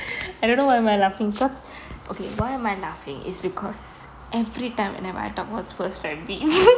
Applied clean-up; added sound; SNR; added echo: none; none; none; none.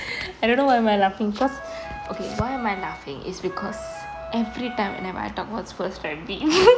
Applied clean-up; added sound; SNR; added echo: none; Wind instrument, woodwind instrument; 13 dB; none.